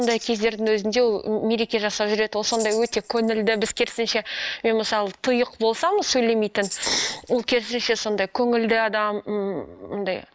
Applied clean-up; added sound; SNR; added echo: neural mask model Resemble Enhance denoiser.